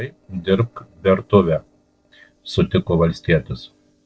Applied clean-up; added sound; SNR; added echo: neural separator model SepFormer DNS4.